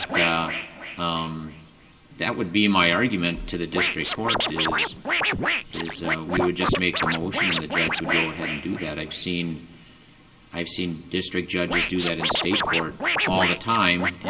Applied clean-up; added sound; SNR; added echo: none; Scratching (performance technique); 1 dB; reverberation time 0.6 s.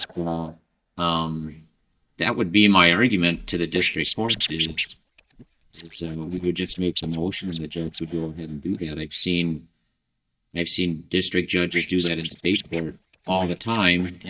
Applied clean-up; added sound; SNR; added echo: neural mask model DeepFilterNet 3.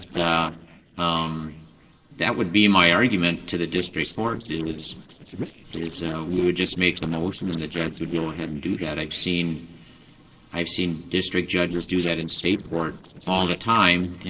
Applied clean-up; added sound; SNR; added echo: neural separator model SepFormer DNS4.